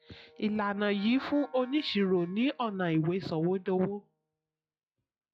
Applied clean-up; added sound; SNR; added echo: classical method log-MMSE.